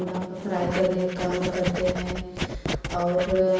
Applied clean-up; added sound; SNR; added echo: none; Writing; 6 dB; reverberation time 1.0 s.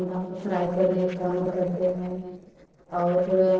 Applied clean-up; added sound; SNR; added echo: neural separator model SepFormer DNS4.